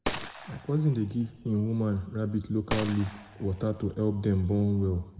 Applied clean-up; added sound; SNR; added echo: none; Gunshot, gunfire; 12 dB; reverberation time 1.1 s.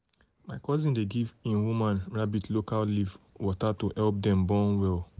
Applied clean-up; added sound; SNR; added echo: none; none; none; none.